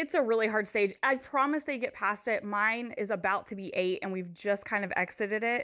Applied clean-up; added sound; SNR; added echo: none; none; none; none.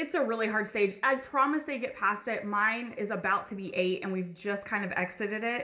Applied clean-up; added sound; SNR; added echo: none; none; none; reverberation time 1.4 s.